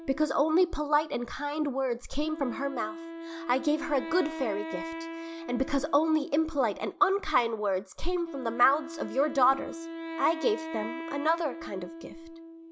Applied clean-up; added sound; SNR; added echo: none; Wind instrument, woodwind instrument; 11 dB; none.